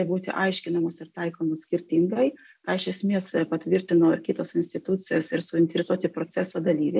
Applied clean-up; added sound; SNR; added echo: none; none; none; none.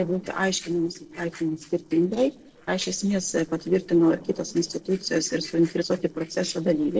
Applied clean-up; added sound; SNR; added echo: neural separator model SepFormer DNS4.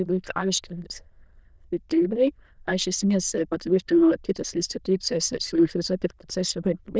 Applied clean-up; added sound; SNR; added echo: neural diffusion model UNIVERSE++.